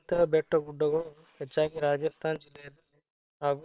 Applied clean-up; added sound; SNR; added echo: neural separator model SepFormer WHAM!.